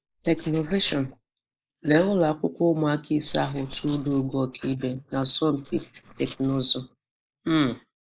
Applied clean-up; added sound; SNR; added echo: neural mask model Resemble Enhance denoiser.